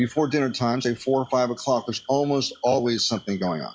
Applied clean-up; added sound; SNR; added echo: classical method log-MMSE.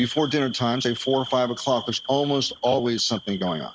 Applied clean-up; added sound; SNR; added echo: neural mask model RNNoise.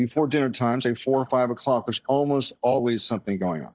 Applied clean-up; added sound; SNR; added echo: neural mask model DeepFilterNet 3.